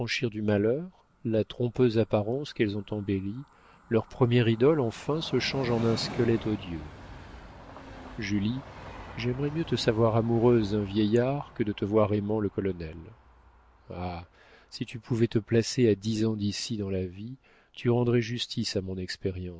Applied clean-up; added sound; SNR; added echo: none; Train; 18 dB; none.